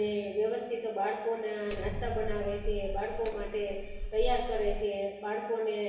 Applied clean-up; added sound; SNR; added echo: none; Hammer; 3 dB; reverberation time 1.3 s.